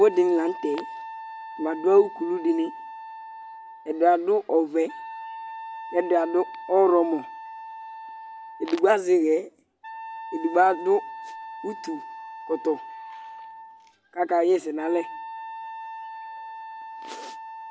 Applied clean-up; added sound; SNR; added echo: none; Wind instrument, woodwind instrument; 13 dB; none.